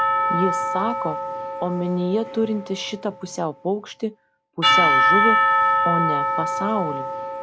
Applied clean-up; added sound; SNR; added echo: none; Church bell / Percussion; -4 dB; none.